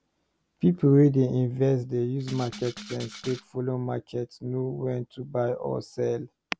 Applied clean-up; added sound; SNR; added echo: none; Rattle (instrument); 16 dB; none.